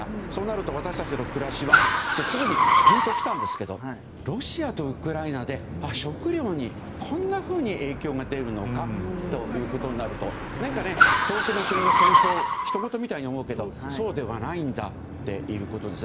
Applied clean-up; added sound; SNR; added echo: none; Car; -4 dB; none.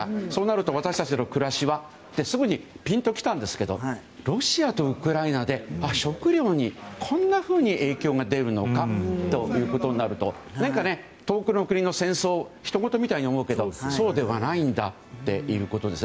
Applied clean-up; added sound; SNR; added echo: none; none; none; none.